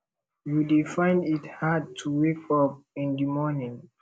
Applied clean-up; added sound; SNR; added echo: none; none; none; none.